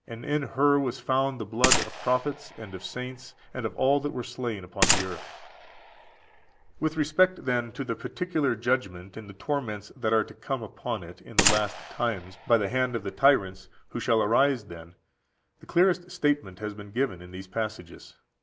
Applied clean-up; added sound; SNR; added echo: none; Gunshot, gunfire; 3 dB; none.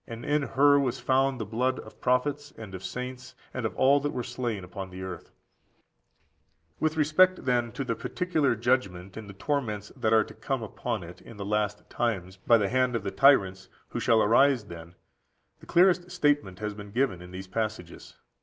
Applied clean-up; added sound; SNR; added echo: none; none; none; none.